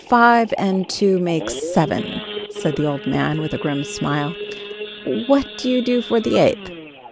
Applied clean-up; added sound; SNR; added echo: none; Idling / Sawing / Accelerating, revving, vroom; 12 dB; none.